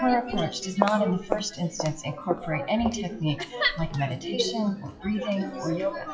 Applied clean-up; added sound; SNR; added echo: classical method WPE with log-MMSE.